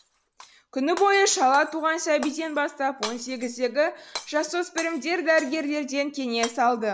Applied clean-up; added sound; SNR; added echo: none; Shatter; 16 dB; none.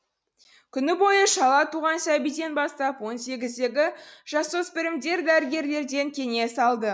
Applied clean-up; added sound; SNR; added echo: none; none; none; none.